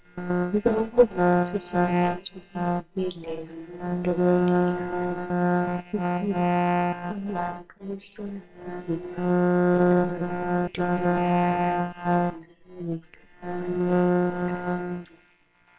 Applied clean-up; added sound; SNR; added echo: neural separator model SepFormer WHAMR!.